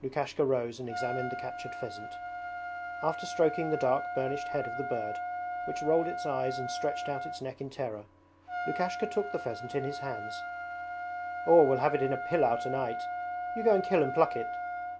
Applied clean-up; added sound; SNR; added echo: none; Trumpet; 5 dB; none.